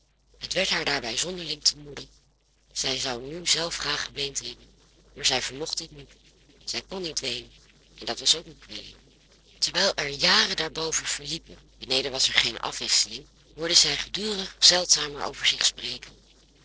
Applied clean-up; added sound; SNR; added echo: neural separator model SepFormer DNS4.